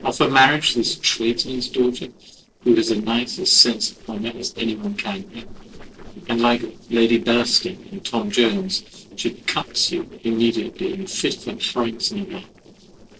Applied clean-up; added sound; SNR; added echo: neural separator model SepFormer DNS4.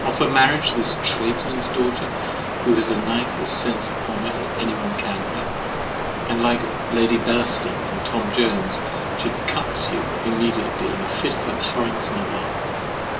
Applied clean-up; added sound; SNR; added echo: none; Water; 2 dB; reverberation time 0.2 s.